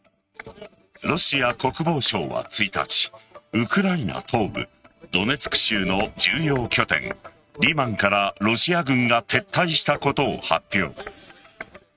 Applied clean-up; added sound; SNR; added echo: neural mask model RNNoise.